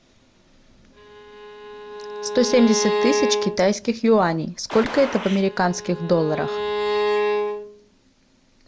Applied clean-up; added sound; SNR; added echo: none; Bowed string instrument + Gunshot, gunfire; 4 dB; none.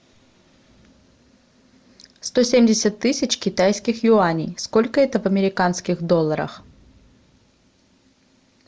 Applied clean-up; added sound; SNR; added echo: none; none; none; none.